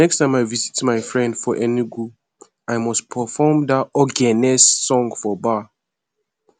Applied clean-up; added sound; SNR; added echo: none; none; none; none.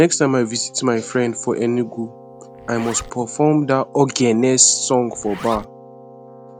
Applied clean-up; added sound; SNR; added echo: none; Zipper (clothing) + Keyboard (musical); 19 dB; none.